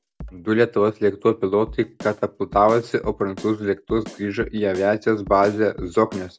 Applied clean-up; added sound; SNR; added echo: none; Drum kit; 19 dB; none.